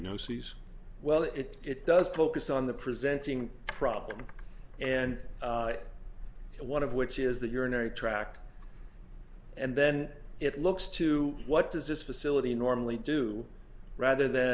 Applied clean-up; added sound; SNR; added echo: none; none; none; none.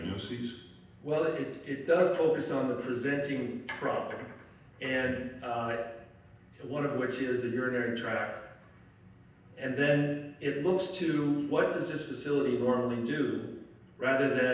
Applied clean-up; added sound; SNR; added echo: none; none; none; reverberation time 0.9 s.